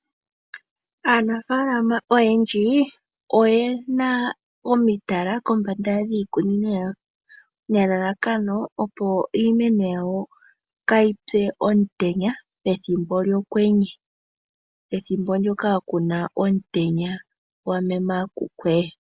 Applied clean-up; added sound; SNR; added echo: none; none; none; none.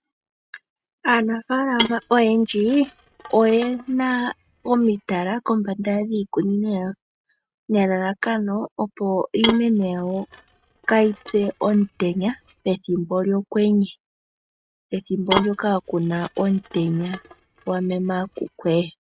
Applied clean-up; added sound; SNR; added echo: neural mask model RNNoise.